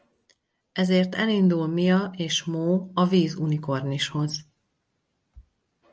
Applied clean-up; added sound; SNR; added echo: none; none; none; none.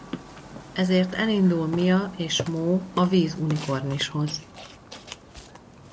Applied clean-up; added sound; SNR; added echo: none; Burping, eructation; 14 dB; none.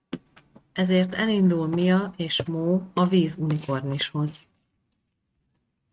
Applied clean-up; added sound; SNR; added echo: neural mask model RNNoise.